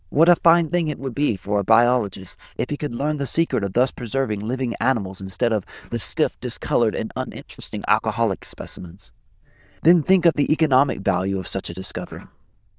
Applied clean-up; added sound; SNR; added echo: neural diffusion model UNIVERSE++.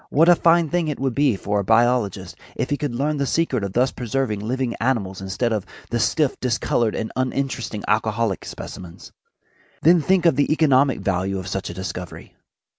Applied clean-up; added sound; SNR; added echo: none; none; none; none.